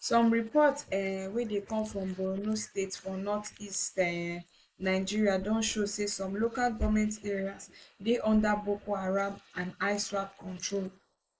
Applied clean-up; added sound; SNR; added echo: neural mask model Resemble Enhance denoiser.